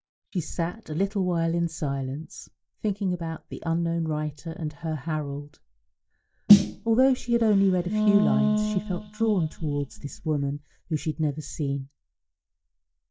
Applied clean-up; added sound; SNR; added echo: neural mask model DeepFilterNet 3.